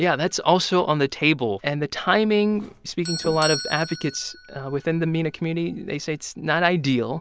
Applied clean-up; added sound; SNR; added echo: none; Doorbell; 15 dB; none.